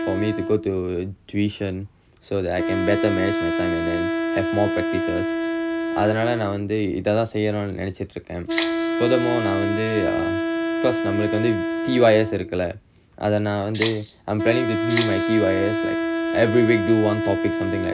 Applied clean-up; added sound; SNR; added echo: none; Wind instrument, woodwind instrument + Rattle (instrument); 1 dB; none.